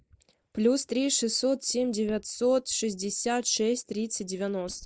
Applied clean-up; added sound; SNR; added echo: neural mask model Resemble Enhance denoiser.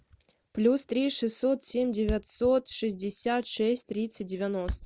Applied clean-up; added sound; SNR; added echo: none; Thump, thud; 15 dB; none.